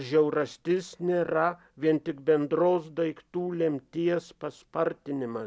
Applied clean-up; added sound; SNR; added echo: none; none; none; none.